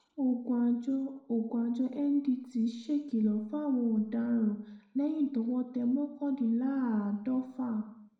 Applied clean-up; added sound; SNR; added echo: none; none; none; reverberation time 0.7 s.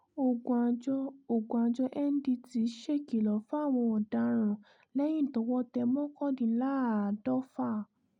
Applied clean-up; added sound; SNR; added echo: none; none; none; none.